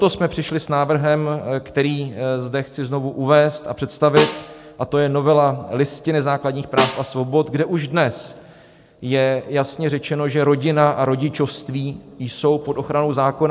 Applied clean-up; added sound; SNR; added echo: none; Snare drum; 9 dB; none.